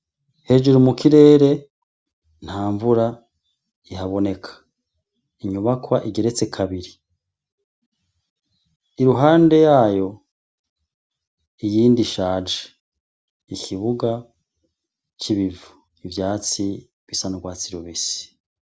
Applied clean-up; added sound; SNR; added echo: none; none; none; none.